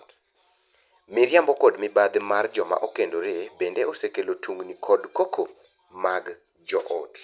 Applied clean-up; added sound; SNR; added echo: none; none; none; none.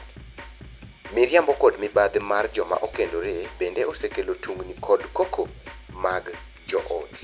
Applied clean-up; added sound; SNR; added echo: none; Drum kit; 17 dB; none.